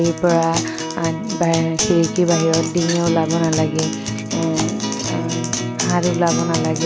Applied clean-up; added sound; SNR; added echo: none; Acoustic guitar; 4 dB; none.